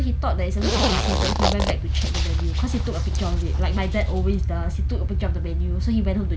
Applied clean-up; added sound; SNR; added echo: none; Zipper (clothing); 7 dB; none.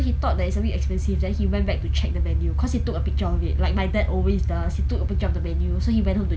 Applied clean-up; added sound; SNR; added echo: none; none; none; none.